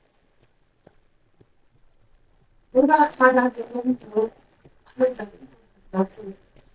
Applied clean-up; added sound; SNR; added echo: neural mask model DeepFilterNet 3.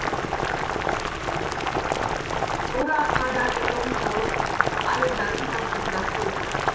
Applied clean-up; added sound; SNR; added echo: none; Boiling; -5 dB; reverberation time 0.7 s.